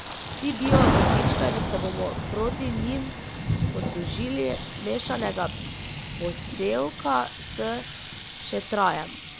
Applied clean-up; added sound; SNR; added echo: none; Thunder / Rain + Sink (filling or washing) / Water tap, faucet; -2 dB; none.